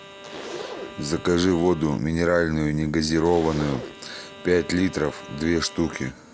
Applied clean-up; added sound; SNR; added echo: none; Zipper (clothing) + Bowed string instrument; 16 dB; none.